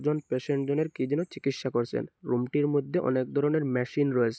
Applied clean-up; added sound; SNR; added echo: none; none; none; none.